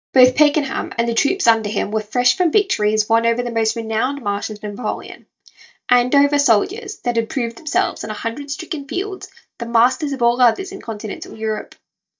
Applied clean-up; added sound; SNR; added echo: neural mask model DeepFilterNet 3.